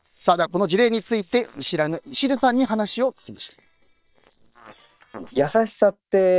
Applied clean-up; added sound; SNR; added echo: neural separator model SepFormer WHAM!.